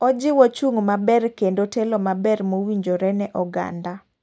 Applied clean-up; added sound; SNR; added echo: none; none; none; none.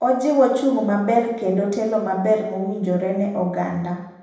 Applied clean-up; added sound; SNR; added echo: none; none; none; reverberation time 0.9 s.